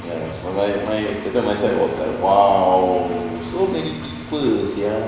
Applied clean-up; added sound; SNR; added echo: none; Engine; 12 dB; reverberation time 1.0 s.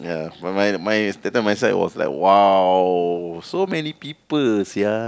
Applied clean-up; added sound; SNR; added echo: none; none; none; none.